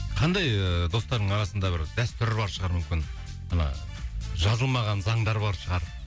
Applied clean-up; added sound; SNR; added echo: none; none; none; none.